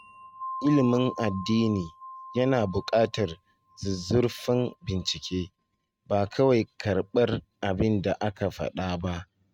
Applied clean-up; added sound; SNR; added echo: neural mask model RNNoise.